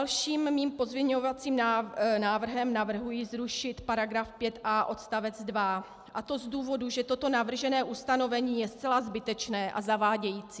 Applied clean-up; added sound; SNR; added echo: none; none; none; none.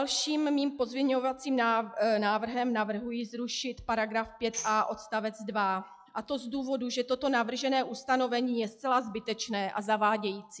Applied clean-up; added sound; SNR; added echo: classical method log-MMSE.